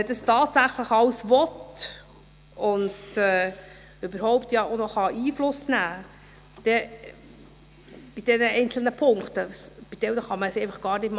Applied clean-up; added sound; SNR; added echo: none; none; none; none.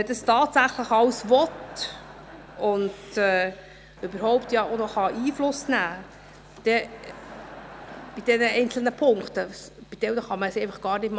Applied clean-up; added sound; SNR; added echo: none; Crowd; 19 dB; none.